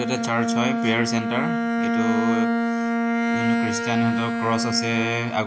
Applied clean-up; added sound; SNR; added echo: none; Bowed string instrument; -3 dB; none.